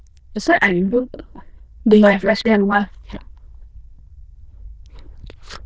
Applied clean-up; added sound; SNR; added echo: neural diffusion model UNIVERSE++.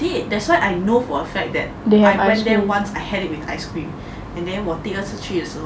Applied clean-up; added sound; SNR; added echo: none; none; none; none.